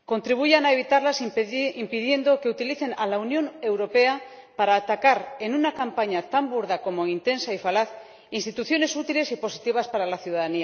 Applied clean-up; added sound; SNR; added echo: none; none; none; none.